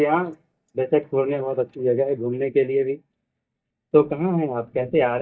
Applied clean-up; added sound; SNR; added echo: neural mask model DeepFilterNet 3.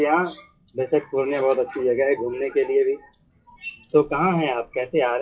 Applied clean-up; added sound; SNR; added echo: classical method WPE with log-MMSE.